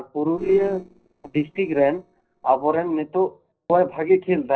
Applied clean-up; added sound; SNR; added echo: neural separator model SepFormer DNS4.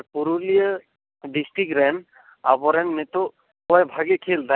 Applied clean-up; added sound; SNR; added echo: none; none; none; none.